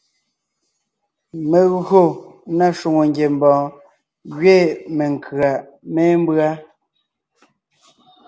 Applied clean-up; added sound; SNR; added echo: none; none; none; none.